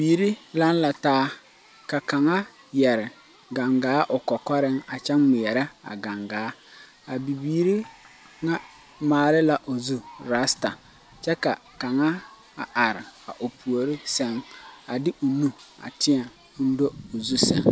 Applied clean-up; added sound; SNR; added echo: none; none; none; none.